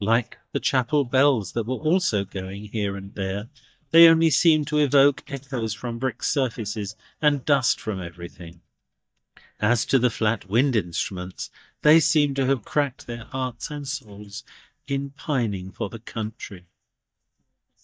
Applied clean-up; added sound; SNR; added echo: neural mask model DeepFilterNet 3.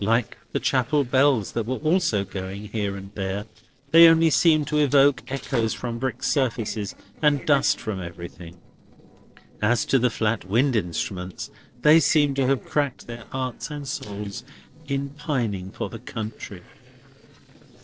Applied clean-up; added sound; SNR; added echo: neural separator model SepFormer DNS4.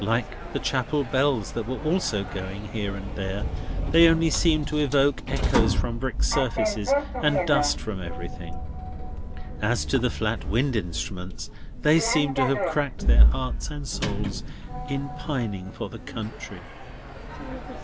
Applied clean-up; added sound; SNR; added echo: none; Sliding door; 0 dB; none.